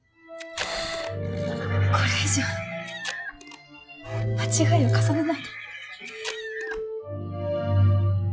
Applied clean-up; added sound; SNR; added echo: classical method log-MMSE.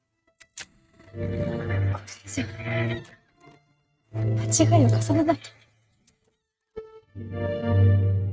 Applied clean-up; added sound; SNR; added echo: neural mask model RNNoise.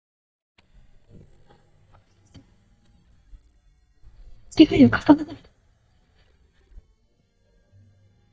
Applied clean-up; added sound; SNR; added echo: neural mask model DeepFilterNet 3.